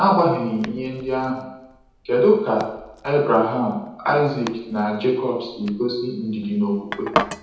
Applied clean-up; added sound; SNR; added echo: none; Domestic sounds, home sounds; 12 dB; reverberation time 0.8 s.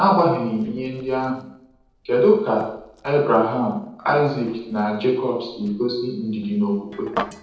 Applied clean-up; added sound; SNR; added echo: neural separator model SepFormer DNS4.